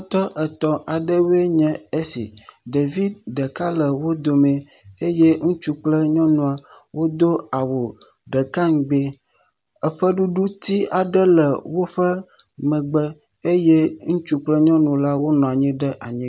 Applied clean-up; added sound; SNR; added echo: none; none; none; none.